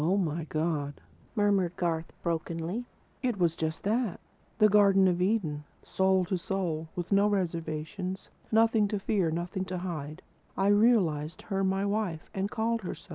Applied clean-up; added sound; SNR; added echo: none; none; none; none.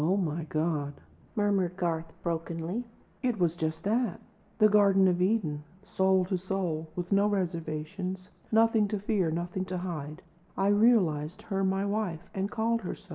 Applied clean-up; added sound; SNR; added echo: none; none; none; reverberation time 0.8 s.